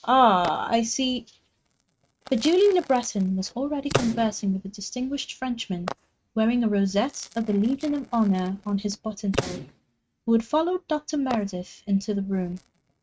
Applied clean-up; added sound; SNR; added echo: neural mask model RNNoise.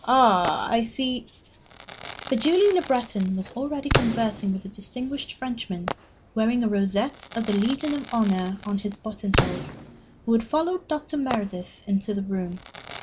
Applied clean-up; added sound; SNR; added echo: none; Crackle / Fireworks; 8 dB; none.